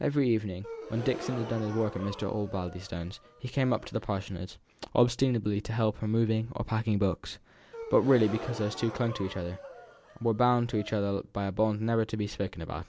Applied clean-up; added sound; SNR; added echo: none; Gasp; 14 dB; none.